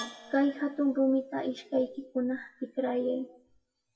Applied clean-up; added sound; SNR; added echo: classical method WPE with log-MMSE.